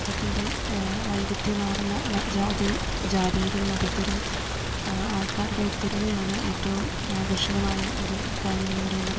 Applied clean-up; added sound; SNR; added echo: none; Rain; 1 dB; none.